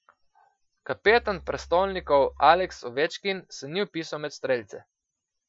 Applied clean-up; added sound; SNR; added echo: classical method Wiener filter.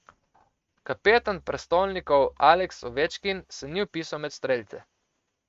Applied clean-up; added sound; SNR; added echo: neural mask model RNNoise.